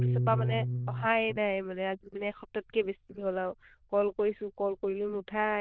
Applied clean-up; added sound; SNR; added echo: neural diffusion model UNIVERSE++.